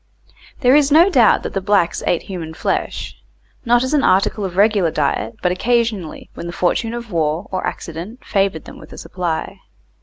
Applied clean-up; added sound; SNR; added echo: none; none; none; none.